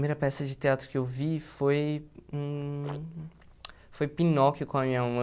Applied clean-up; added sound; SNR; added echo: none; none; none; none.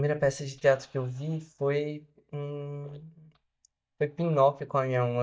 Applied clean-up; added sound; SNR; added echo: neural mask model DeepFilterNet 3.